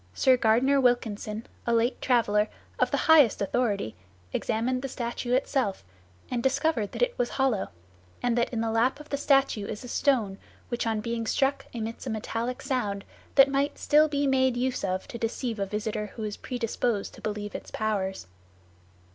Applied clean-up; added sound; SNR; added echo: none; none; none; none.